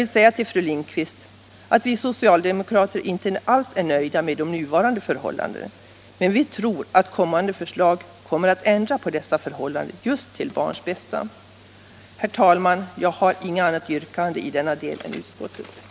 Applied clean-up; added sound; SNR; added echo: none; none; none; none.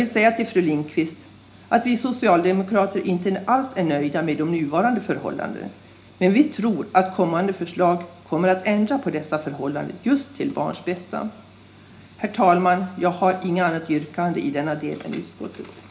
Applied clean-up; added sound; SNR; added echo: none; none; none; reverberation time 0.4 s.